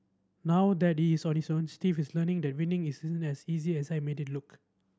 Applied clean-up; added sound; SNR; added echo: none; none; none; none.